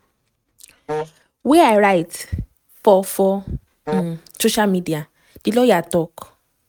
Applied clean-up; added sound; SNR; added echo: neural mask model RNNoise.